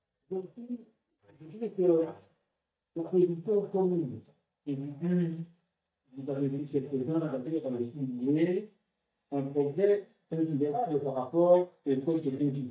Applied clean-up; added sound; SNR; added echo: neural mask model DeepFilterNet 3.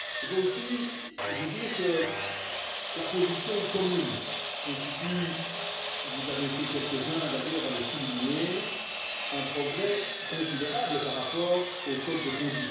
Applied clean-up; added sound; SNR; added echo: none; Sawing; 2 dB; reverberation time 1.1 s.